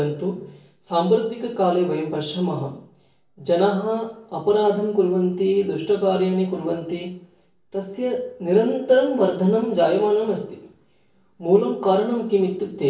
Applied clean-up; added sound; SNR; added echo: none; none; none; reverberation time 0.4 s.